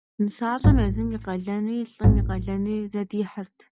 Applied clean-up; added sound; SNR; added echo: none; Bowed string instrument; -4 dB; none.